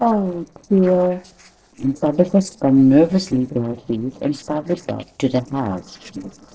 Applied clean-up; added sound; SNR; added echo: neural separator model SepFormer DNS4.